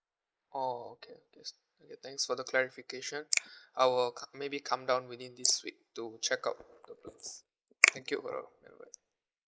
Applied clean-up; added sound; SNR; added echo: neural mask model Resemble Enhance denoiser.